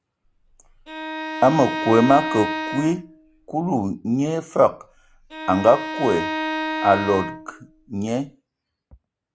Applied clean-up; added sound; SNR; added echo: none; Bowed string instrument; 7 dB; none.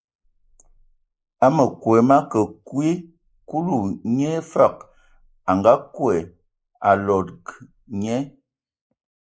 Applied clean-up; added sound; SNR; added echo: neural mask model Resemble Enhance denoiser.